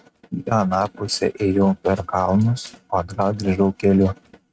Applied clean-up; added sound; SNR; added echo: neural mask model RNNoise.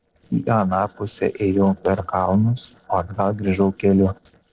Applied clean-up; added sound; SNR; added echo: neural separator model SepFormer DNS4.